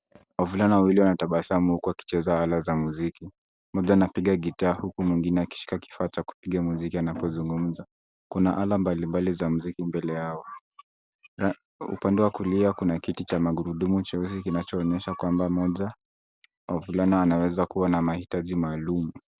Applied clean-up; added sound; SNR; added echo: none; none; none; none.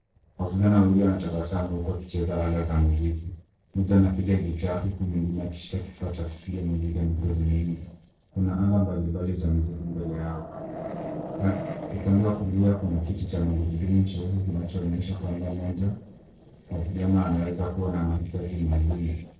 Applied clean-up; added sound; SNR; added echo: neural separator model SepFormer DNS4.